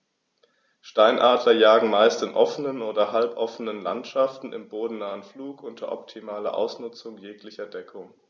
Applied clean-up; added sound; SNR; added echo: none; none; none; none.